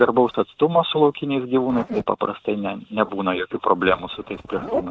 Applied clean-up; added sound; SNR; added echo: neural mask model RNNoise.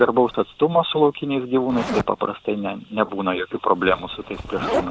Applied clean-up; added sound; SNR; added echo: none; Zipper (clothing); 11 dB; none.